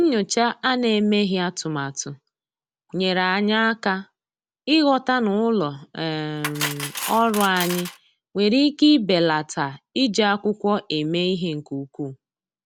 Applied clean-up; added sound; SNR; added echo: none; Cutlery, silverware; 11 dB; none.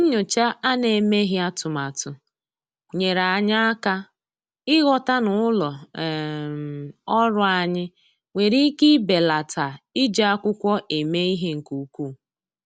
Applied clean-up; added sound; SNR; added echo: none; none; none; none.